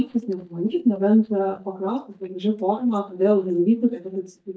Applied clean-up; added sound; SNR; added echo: neural mask model DeepFilterNet 3.